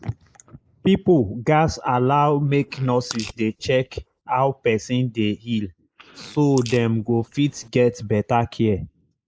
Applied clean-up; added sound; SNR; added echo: neural mask model Resemble Enhance denoiser.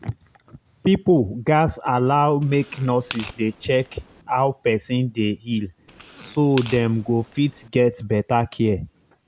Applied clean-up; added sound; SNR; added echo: none; Tearing; 16 dB; none.